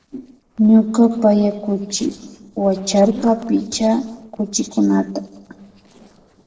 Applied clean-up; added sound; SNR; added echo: neural separator model SepFormer DNS4.